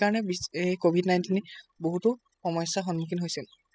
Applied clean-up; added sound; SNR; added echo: classical method spectral subtraction.